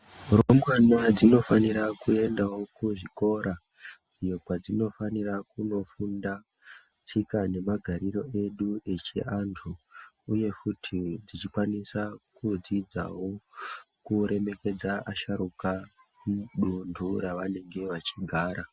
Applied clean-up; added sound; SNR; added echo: none; none; none; none.